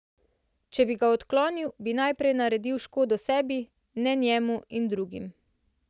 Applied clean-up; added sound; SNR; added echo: none; none; none; none.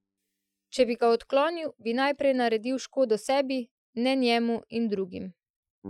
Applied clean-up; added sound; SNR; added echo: classical method Wiener filter.